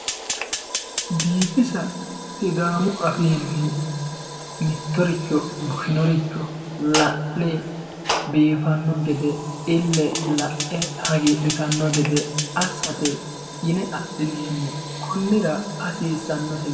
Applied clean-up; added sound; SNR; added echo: none; Fire; 8 dB; reverberation time 1.9 s.